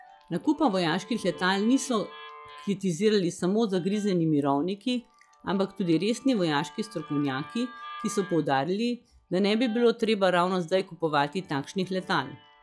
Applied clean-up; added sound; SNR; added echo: classical method log-MMSE.